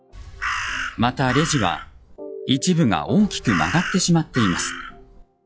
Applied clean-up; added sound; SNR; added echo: classical method log-MMSE.